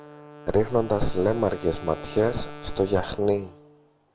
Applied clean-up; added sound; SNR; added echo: none; Wind instrument, woodwind instrument; 17 dB; none.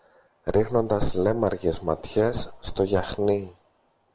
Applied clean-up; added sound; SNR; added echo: none; none; none; none.